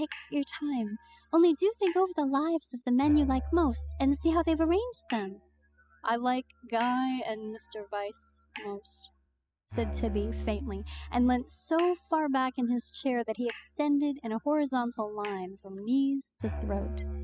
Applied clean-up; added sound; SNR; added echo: classical method spectral subtraction.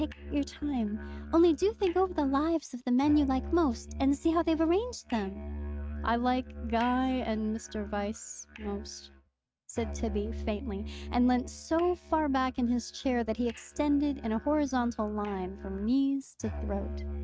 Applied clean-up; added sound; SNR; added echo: neural mask model RNNoise.